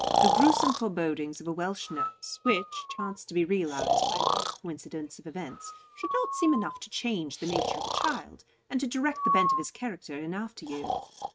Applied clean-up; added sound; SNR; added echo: neural mask model RNNoise.